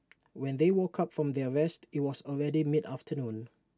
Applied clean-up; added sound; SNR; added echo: none; none; none; none.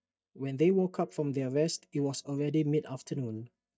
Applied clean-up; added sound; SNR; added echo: neural mask model DeepFilterNet 3.